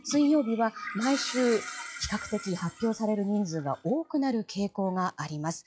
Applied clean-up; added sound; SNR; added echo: classical method log-MMSE.